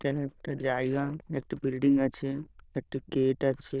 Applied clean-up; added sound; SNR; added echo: neural diffusion model UNIVERSE++.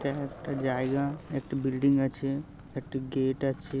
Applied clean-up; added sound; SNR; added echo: none; Skateboard; 18 dB; none.